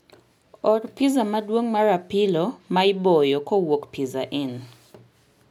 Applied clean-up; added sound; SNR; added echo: none; none; none; none.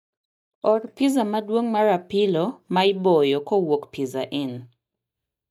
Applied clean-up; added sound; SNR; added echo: neural mask model DeepFilterNet 3.